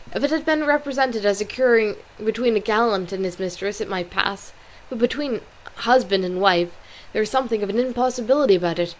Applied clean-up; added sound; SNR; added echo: none; none; none; none.